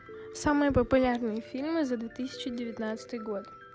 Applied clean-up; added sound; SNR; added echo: none; Piano; 16 dB; none.